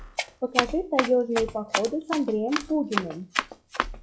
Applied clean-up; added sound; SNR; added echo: classical method log-MMSE.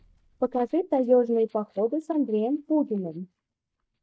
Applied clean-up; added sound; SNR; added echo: neural mask model DeepFilterNet 3.